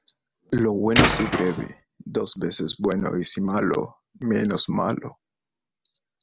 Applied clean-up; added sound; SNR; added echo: none; Tools; -3 dB; none.